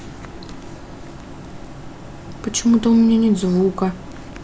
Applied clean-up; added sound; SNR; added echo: none; none; none; none.